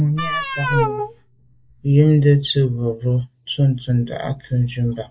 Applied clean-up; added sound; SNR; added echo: neural mask model Resemble Enhance denoiser.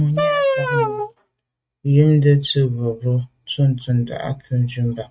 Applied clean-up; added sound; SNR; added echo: neural mask model RNNoise.